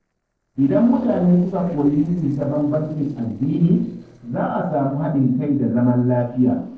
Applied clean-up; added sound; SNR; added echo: neural separator model SepFormer DNS4.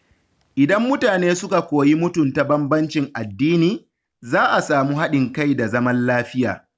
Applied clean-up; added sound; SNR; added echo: none; none; none; none.